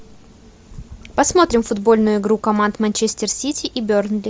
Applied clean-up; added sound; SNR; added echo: none; none; none; none.